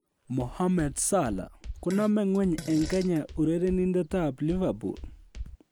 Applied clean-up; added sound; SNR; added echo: none; Fart + Walk, footsteps; 14 dB; none.